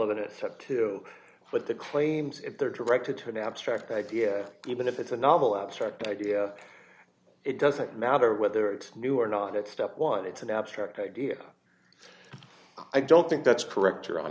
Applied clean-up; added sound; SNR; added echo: none; none; none; none.